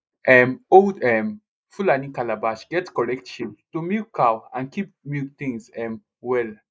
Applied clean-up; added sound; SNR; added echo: neural mask model Resemble Enhance denoiser.